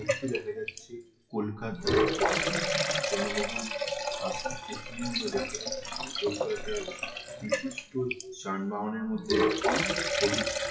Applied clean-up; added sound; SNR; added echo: classical method WPE with log-MMSE.